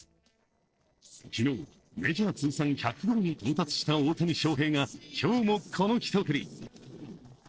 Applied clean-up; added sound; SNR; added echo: neural separator model SepFormer DNS4.